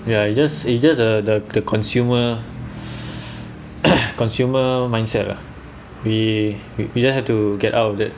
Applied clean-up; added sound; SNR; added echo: none; none; none; none.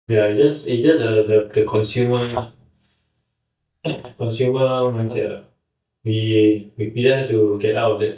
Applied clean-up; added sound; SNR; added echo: neural mask model DeepFilterNet 3.